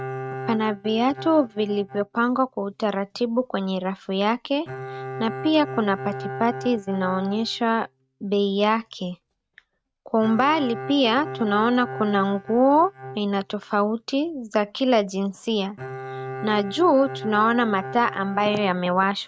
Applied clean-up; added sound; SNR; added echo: neural mask model RNNoise.